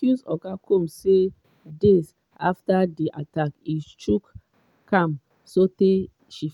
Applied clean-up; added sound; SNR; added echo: none; none; none; none.